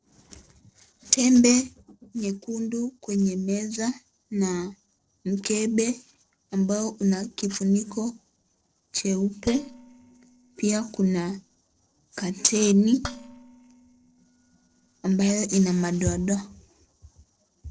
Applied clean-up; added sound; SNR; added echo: neural separator model SepFormer DNS4.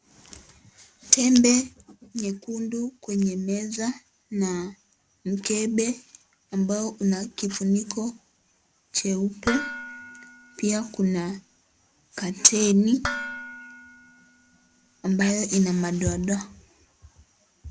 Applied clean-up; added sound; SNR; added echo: none; Dishes, pots, and pans; 10 dB; none.